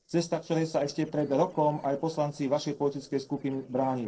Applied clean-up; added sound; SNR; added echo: neural separator model SepFormer DNS4.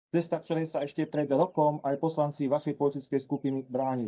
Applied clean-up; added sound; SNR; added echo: neural mask model DeepFilterNet 3.